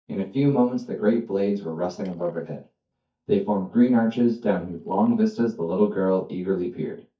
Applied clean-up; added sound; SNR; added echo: neural mask model DeepFilterNet 3.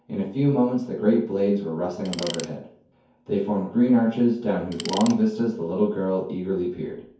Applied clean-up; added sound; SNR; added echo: none; Tools; 13 dB; reverberation time 0.6 s.